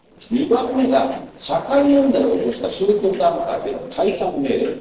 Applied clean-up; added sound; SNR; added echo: neural separator model SepFormer DNS4.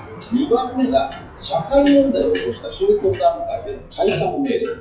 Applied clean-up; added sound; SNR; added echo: classical method WPE with log-MMSE.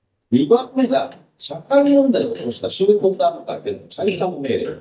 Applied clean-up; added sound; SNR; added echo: neural mask model DeepFilterNet 3.